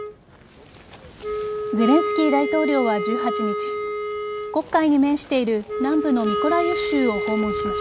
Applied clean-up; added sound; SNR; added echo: none; Wind instrument, woodwind instrument; 4 dB; none.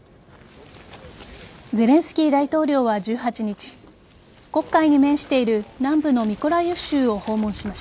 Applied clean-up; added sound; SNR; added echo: none; none; none; none.